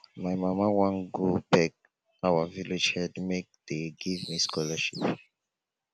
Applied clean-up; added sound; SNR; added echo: none; Bird; 13 dB; none.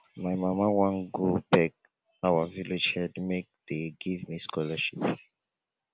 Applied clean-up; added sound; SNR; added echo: none; none; none; none.